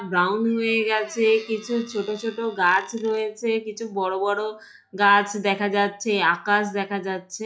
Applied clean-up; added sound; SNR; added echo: classical method log-MMSE.